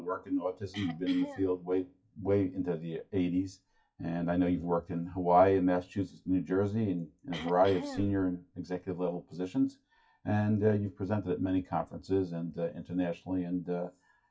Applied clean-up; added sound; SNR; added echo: classical method WPE with log-MMSE.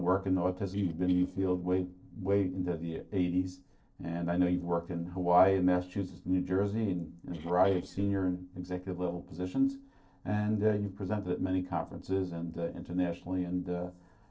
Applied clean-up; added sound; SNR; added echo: neural separator model SepFormer DNS4.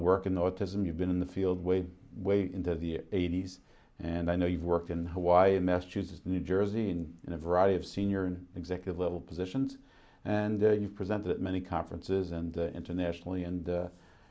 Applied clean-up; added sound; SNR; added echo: none; none; none; none.